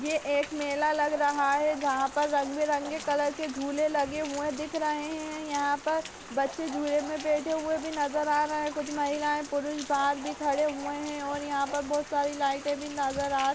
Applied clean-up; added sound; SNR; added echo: none; Bark + Rain; 14 dB; none.